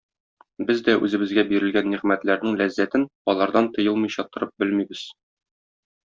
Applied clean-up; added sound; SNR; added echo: none; none; none; none.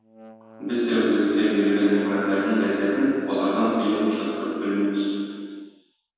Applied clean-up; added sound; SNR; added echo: none; Wind instrument, woodwind instrument; 20 dB; reverberation time 2.0 s.